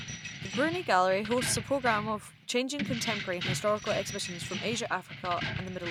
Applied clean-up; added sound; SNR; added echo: none; Keys jangling; 6 dB; none.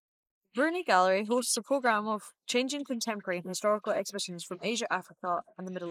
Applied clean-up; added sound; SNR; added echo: neural mask model Resemble Enhance denoiser.